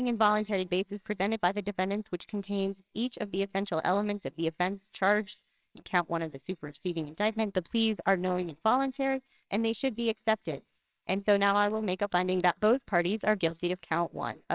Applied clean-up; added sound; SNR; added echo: neural separator model SepFormer WHAMR!.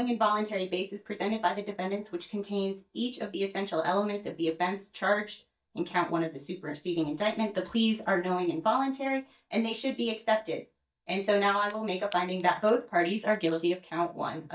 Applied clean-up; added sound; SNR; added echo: neural mask model DeepFilterNet 3.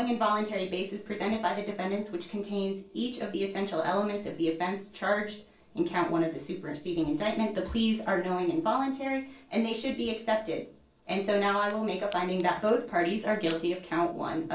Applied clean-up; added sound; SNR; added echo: neural separator model SepFormer DNS4.